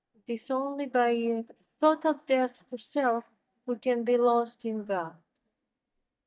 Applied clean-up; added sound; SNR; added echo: neural mask model DeepFilterNet 3.